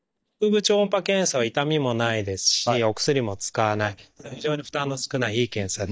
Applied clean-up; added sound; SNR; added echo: neural mask model DeepFilterNet 3.